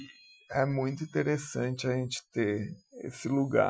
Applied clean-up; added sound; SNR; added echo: classical method Wiener filter.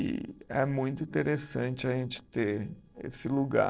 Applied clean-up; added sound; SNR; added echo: neural separator model SepFormer DNS4.